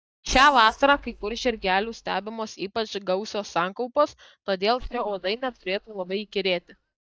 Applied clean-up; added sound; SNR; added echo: neural mask model DeepFilterNet 3.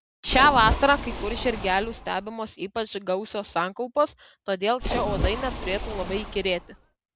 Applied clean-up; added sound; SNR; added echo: none; Splash, splatter; 5 dB; none.